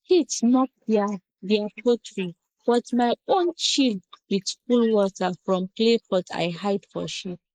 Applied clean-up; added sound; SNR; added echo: neural mask model Resemble Enhance denoiser.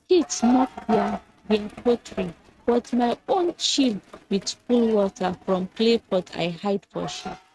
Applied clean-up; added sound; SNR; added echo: neural mask model RNNoise.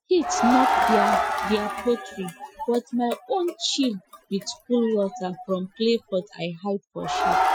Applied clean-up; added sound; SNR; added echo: classical method Wiener filter.